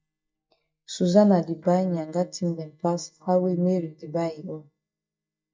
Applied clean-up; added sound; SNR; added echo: neural mask model DeepFilterNet 3.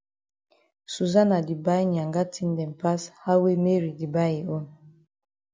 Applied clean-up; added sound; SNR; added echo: none; none; none; none.